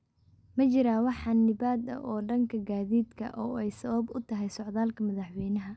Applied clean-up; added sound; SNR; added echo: none; none; none; none.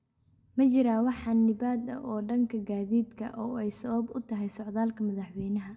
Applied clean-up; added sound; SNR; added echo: none; none; none; reverberation time 0.8 s.